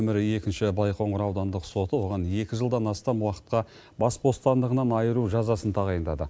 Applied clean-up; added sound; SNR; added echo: none; none; none; none.